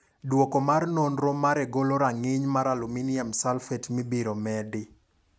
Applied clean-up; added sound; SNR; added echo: none; none; none; none.